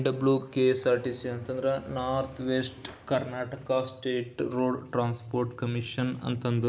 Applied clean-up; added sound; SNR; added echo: none; none; none; none.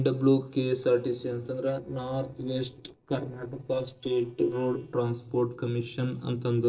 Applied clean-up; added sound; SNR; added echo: neural separator model SepFormer DNS4.